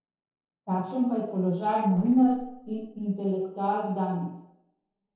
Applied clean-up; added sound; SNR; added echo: neural separator model SepFormer DNS4.